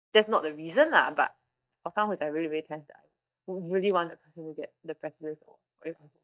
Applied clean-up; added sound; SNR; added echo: neural mask model DeepFilterNet 3.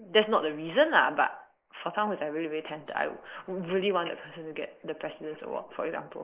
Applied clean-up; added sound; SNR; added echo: neural mask model Resemble Enhance denoiser.